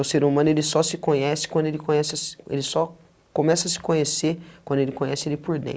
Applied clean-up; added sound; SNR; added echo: none; none; none; none.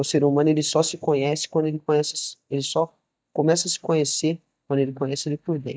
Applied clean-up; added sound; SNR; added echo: neural mask model DeepFilterNet 3.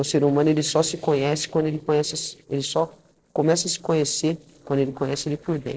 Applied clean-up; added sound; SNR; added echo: neural separator model SepFormer DNS4.